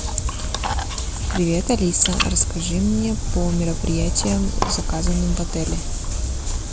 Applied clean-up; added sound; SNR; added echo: none; Bathtub (filling or washing) / Water; 11 dB; none.